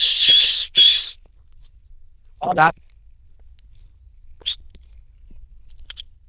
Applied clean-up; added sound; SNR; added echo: neural diffusion model UNIVERSE++.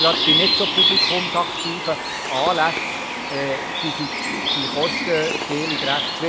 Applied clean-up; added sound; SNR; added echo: none; Bird; -3 dB; none.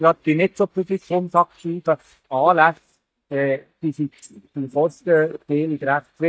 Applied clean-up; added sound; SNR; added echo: neural mask model DeepFilterNet 3.